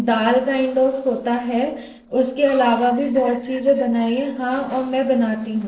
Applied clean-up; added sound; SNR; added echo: neural separator model SepFormer DNS4.